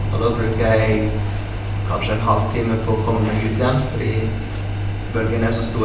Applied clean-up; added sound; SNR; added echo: none; Engine; 2 dB; reverberation time 0.7 s.